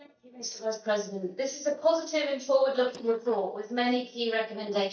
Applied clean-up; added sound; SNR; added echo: neural mask model DeepFilterNet 3.